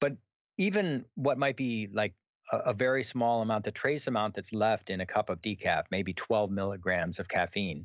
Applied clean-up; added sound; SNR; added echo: none; none; none; none.